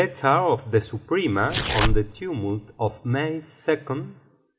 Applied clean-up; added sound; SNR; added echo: none; Tearing; 1 dB; none.